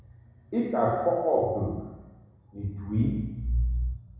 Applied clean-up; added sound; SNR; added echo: none; none; none; reverberation time 1.0 s.